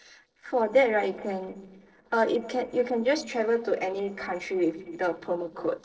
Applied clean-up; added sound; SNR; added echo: neural separator model SepFormer DNS4.